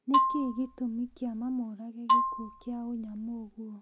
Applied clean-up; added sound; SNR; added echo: none; Marimba, xylophone; -4 dB; none.